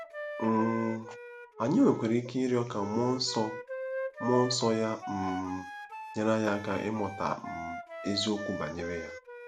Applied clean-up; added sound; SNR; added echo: none; Wind instrument, woodwind instrument; 10 dB; none.